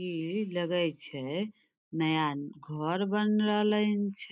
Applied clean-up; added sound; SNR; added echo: neural mask model Resemble Enhance denoiser.